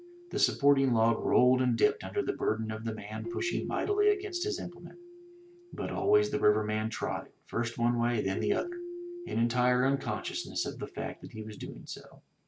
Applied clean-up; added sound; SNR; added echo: none; Keyboard (musical); 14 dB; none.